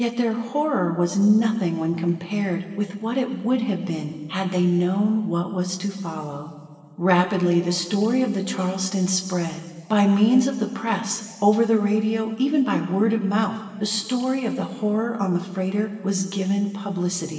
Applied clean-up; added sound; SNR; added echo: none; none; none; reverberation time 1.9 s.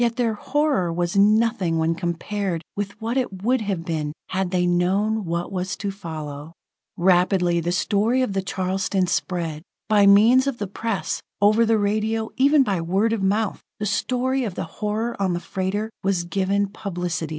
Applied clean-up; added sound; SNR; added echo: none; none; none; none.